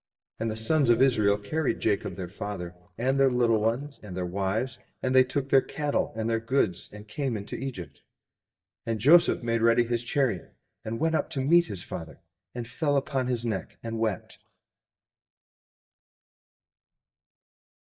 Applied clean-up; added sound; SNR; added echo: neural mask model DeepFilterNet 3.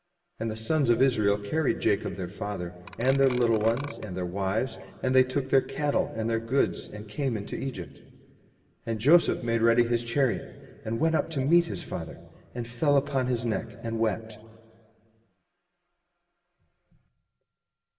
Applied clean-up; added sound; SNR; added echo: none; Clock; 15 dB; reverberation time 2.0 s.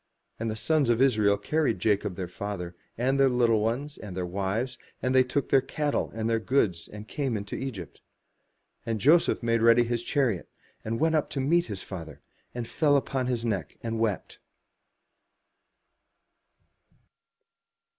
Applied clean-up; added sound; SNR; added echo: none; none; none; none.